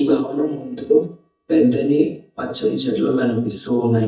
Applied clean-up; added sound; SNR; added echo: neural mask model DeepFilterNet 3.